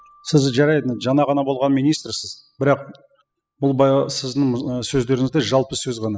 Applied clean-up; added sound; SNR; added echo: classical method spectral subtraction.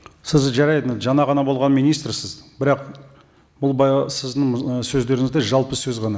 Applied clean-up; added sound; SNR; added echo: none; none; none; none.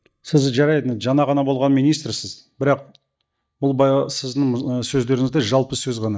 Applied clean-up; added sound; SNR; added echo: neural mask model DeepFilterNet 3.